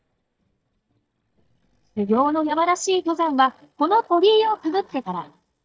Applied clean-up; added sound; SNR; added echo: neural mask model DeepFilterNet 3.